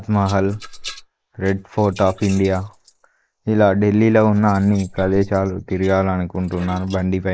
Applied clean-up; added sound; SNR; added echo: neural mask model Resemble Enhance denoiser.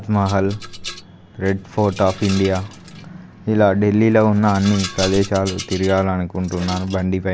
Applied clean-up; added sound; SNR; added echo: none; Rattle; 15 dB; none.